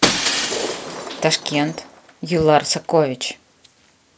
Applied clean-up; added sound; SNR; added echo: none; Shatter; 4 dB; none.